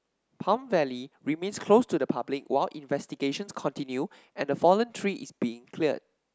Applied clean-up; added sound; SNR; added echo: none; none; none; none.